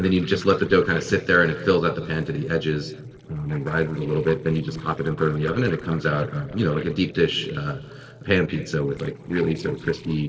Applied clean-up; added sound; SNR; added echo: neural separator model SepFormer DNS4.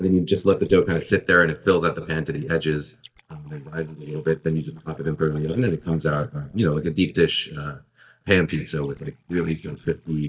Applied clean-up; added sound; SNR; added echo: neural mask model DeepFilterNet 3.